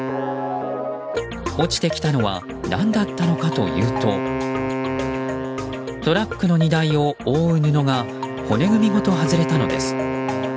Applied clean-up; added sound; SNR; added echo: none; Wind instrument, woodwind instrument; 6 dB; none.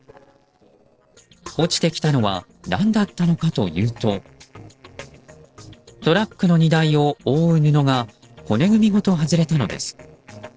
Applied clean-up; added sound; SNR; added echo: neural separator model SepFormer DNS4.